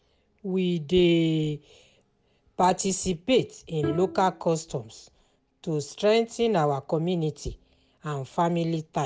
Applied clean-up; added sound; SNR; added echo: none; Bowed string instrument; 13 dB; none.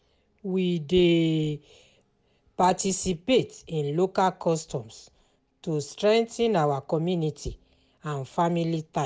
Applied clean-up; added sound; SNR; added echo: none; none; none; none.